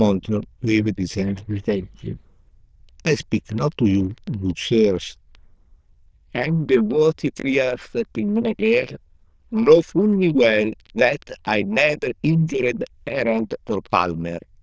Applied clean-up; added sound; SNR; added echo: neural diffusion model UNIVERSE++.